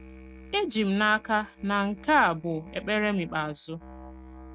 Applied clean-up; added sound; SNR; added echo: neural mask model RNNoise.